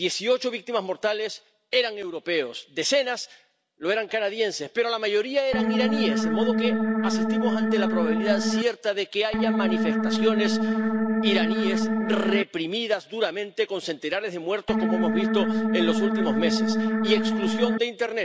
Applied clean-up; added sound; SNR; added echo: none; Organ; -4 dB; none.